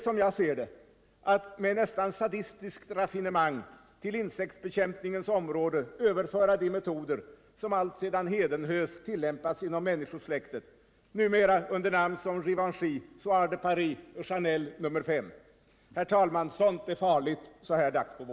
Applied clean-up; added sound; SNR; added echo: none; none; none; none.